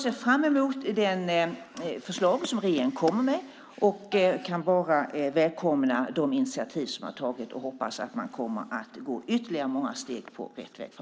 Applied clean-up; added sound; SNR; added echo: none; Piano; 17 dB; none.